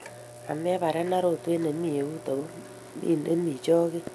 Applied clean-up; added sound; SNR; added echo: none; Microwave oven; 17 dB; none.